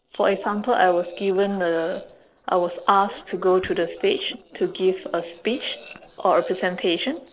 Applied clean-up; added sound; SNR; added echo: neural separator model SepFormer DNS4.